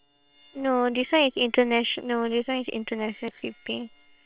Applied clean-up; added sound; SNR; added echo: neural separator model SepFormer WHAM!.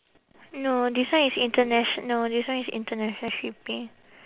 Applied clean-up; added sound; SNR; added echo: none; none; none; none.